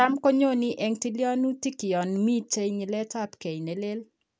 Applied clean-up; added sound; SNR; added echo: none; none; none; none.